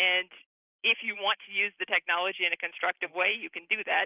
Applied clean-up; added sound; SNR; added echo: neural mask model Resemble Enhance denoiser.